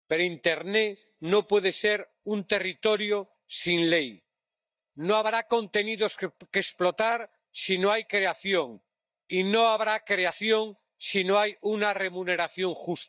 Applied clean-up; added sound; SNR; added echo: neural mask model DeepFilterNet 3.